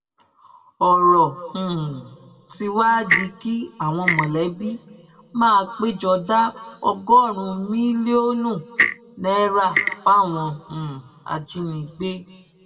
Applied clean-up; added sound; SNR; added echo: none; Clock; 4 dB; reverberation time 1.7 s.